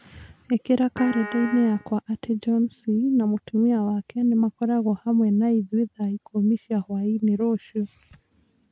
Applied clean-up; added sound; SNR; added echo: none; Piano; 12 dB; none.